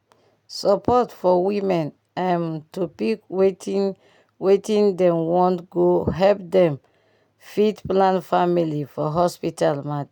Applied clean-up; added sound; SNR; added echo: none; none; none; none.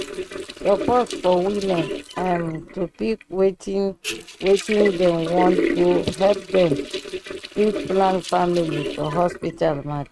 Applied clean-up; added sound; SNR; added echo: neural mask model RNNoise.